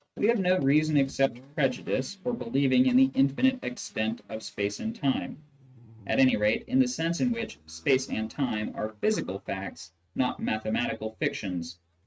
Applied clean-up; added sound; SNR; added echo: neural mask model RNNoise.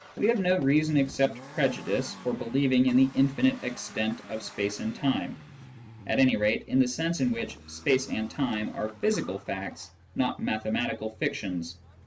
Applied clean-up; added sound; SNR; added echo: none; Accelerating, revving, vroom; 20 dB; none.